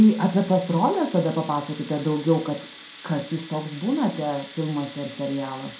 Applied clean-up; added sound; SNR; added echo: none; Tools; 17 dB; reverberation time 0.4 s.